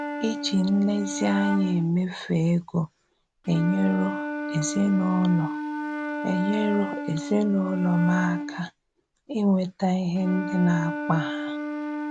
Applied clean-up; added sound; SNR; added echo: none; Wind instrument, woodwind instrument; 7 dB; none.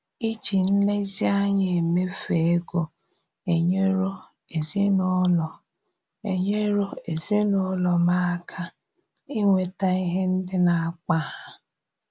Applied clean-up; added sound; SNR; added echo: none; none; none; none.